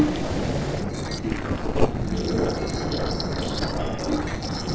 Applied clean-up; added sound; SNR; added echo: neural separator model SepFormer DNS4.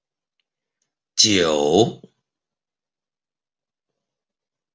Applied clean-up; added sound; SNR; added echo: none; none; none; none.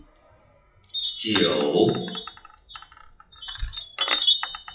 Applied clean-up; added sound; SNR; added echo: classical method WPE with log-MMSE.